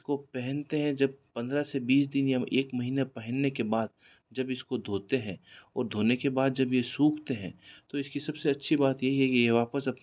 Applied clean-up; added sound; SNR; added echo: none; none; none; none.